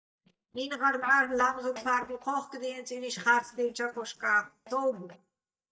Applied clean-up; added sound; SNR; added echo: neural mask model DeepFilterNet 3.